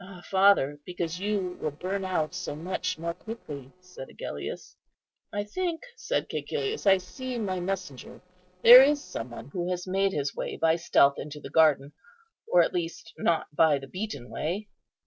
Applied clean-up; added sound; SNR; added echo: neural separator model SepFormer DNS4.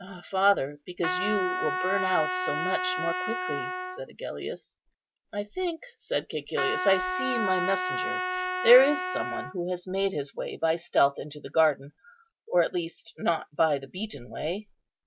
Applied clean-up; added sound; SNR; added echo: none; Trumpet; 2 dB; none.